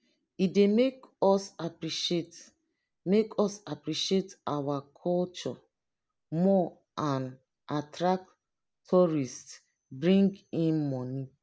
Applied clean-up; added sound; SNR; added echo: none; none; none; none.